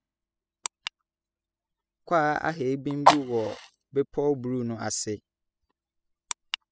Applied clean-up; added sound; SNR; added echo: classical method spectral subtraction.